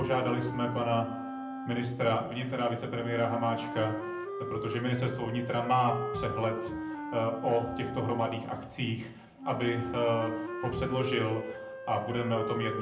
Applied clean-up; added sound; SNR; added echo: none; Wind instrument, woodwind instrument; 7 dB; reverberation time 0.6 s.